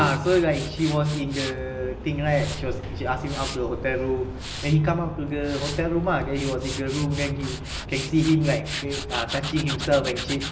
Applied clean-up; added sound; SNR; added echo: none; Tools; 11 dB; none.